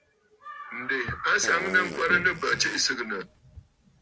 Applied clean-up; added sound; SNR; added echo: none; Fart; 12 dB; none.